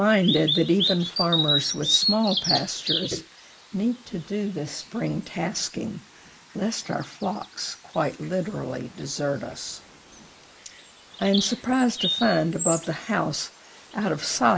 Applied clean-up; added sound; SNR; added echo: neural mask model Resemble Enhance denoiser.